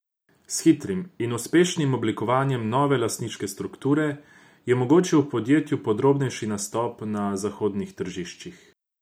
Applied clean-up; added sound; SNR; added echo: none; none; none; none.